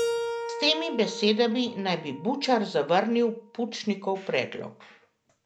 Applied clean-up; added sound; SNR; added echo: none; Keyboard (musical); 10 dB; none.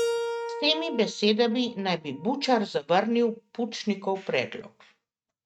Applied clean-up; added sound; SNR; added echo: neural mask model RNNoise.